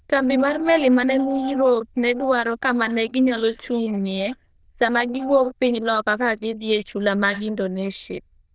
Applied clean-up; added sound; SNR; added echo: neural diffusion model UNIVERSE++.